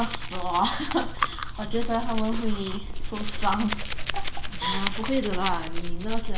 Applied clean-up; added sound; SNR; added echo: none; Domestic sounds, home sounds; -3 dB; reverberation time 2.4 s.